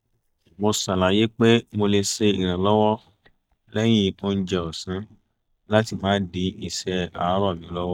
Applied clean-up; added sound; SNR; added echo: neural mask model DeepFilterNet 3.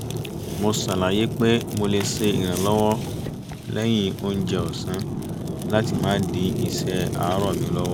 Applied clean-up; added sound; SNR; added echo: none; Fire; 3 dB; none.